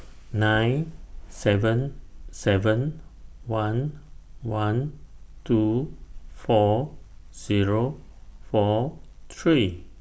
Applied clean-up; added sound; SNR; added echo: none; none; none; none.